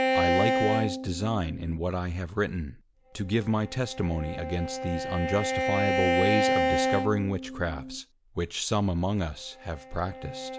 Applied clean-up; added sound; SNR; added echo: none; Bowed string instrument; 1 dB; none.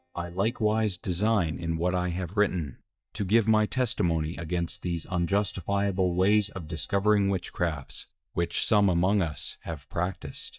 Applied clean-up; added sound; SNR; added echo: neural mask model DeepFilterNet 3.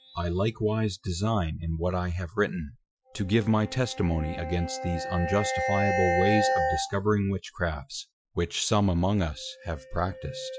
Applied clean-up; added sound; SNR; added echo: classical method Wiener filter.